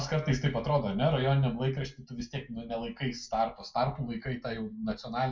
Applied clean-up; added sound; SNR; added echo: none; none; none; reverberation time 0.2 s.